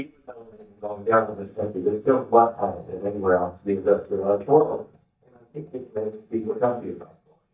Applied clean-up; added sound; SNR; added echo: neural mask model DeepFilterNet 3.